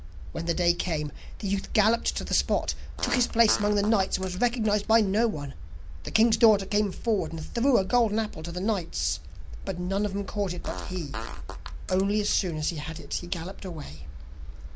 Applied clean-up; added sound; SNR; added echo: none; Fart; 15 dB; none.